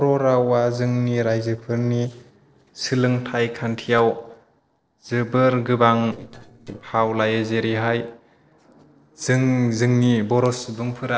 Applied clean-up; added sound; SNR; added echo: neural separator model SepFormer DNS4.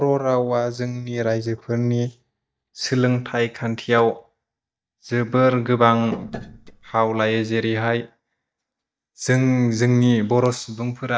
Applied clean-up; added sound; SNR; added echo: neural mask model DeepFilterNet 3.